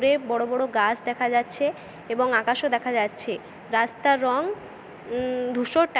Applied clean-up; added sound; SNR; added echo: none; none; none; none.